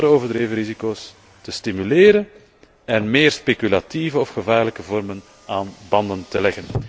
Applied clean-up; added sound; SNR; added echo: none; Car; 19 dB; none.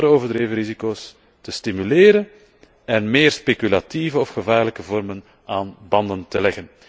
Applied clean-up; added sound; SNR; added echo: none; none; none; none.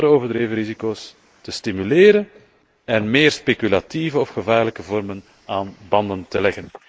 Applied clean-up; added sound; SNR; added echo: neural mask model Resemble Enhance denoiser.